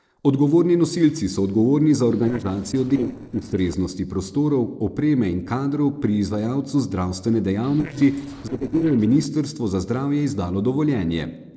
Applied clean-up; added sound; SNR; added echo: neural separator model SepFormer DNS4.